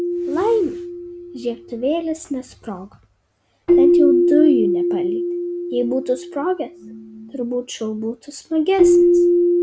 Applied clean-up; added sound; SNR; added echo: none; Keyboard (musical); -4 dB; none.